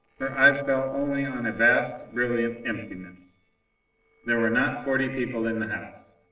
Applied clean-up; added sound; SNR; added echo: neural separator model SepFormer DNS4.